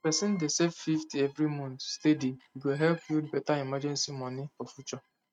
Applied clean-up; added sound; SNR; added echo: neural mask model RNNoise.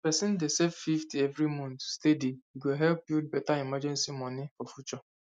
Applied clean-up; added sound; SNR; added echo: none; none; none; none.